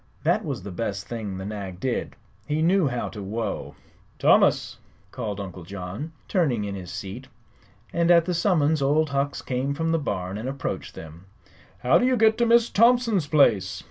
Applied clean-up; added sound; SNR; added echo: none; none; none; none.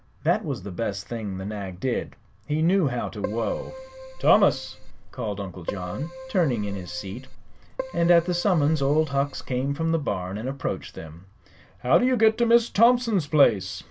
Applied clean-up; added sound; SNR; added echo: none; Keyboard (musical); 11 dB; none.